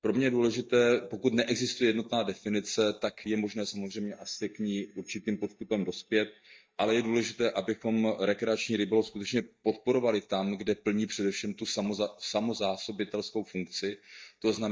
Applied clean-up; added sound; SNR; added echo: neural mask model DeepFilterNet 3.